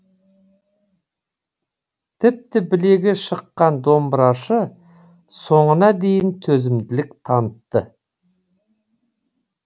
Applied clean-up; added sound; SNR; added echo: none; none; none; none.